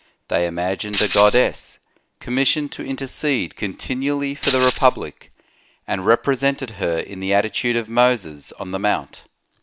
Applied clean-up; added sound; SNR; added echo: none; Tambourine; 4 dB; none.